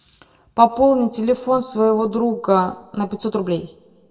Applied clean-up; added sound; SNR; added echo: none; none; none; reverberation time 1.5 s.